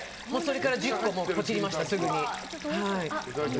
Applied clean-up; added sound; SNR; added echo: none; Stream; 14 dB; none.